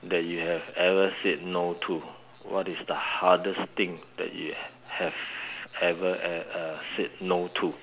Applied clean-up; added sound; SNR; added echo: none; none; none; none.